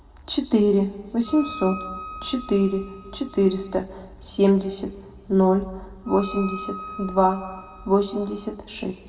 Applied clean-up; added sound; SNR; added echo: none; Wind instrument, woodwind instrument; 15 dB; reverberation time 1.3 s.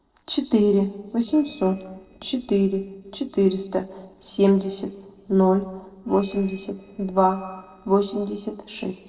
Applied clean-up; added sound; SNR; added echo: neural separator model SepFormer DNS4.